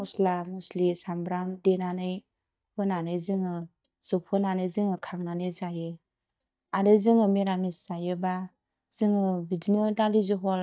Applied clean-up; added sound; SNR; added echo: neural mask model DeepFilterNet 3.